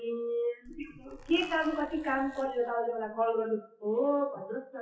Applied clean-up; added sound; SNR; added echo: classical method WPE with log-MMSE.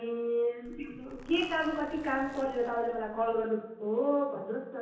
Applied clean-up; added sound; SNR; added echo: none; Zipper (clothing); 19 dB; reverberation time 0.9 s.